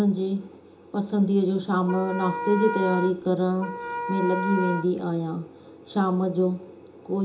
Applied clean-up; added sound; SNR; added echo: none; Wind instrument, woodwind instrument; 6 dB; reverberation time 0.2 s.